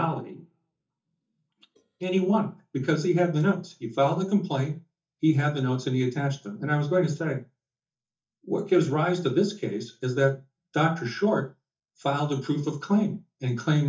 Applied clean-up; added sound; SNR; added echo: neural mask model DeepFilterNet 3.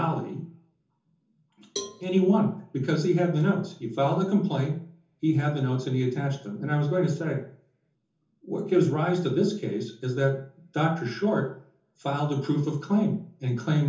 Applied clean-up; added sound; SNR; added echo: none; Cowbell; 16 dB; reverberation time 0.6 s.